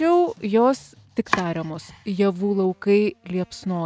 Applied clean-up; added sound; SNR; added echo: none; Domestic sounds, home sounds; 14 dB; none.